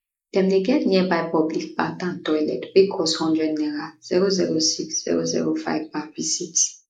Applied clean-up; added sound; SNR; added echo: neural mask model Resemble Enhance denoiser.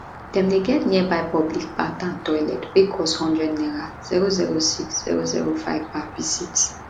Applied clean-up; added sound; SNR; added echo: none; Rain; 15 dB; none.